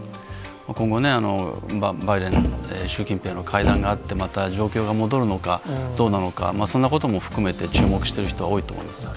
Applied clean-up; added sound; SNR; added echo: none; Thump, thud; 2 dB; none.